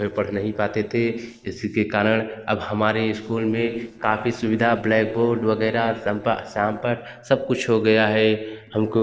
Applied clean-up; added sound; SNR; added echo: neural separator model SepFormer DNS4.